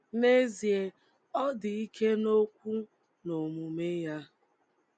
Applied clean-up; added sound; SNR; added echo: none; none; none; none.